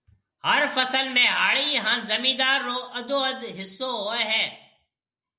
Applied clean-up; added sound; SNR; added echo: none; none; none; none.